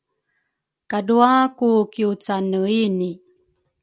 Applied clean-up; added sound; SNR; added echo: none; none; none; none.